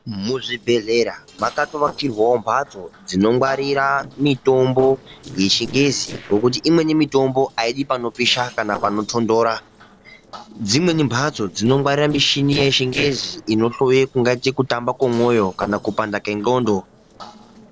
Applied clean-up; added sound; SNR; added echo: neural separator model SepFormer DNS4.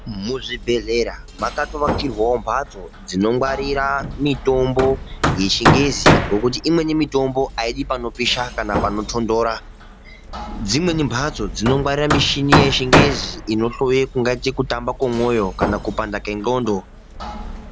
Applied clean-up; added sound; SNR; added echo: none; Hammer; 3 dB; none.